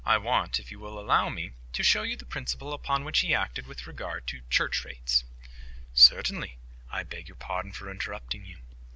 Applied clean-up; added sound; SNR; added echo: none; none; none; none.